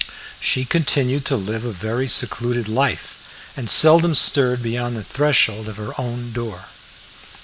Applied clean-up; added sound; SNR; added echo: none; none; none; none.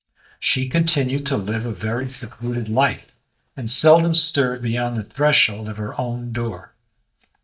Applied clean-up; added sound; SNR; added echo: neural mask model DeepFilterNet 3.